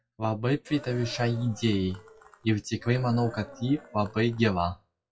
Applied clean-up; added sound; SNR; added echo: classical method WPE with log-MMSE.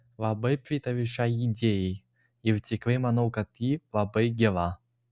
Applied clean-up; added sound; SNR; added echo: none; none; none; none.